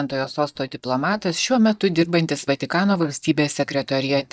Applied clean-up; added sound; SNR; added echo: neural mask model DeepFilterNet 3.